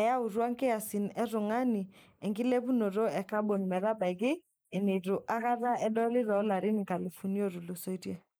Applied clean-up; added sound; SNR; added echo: neural mask model Resemble Enhance denoiser.